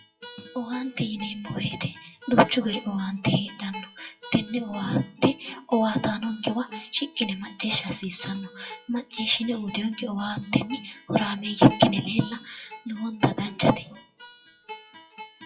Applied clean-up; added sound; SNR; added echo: classical method WPE with log-MMSE.